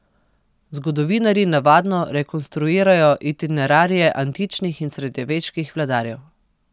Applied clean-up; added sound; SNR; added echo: none; none; none; none.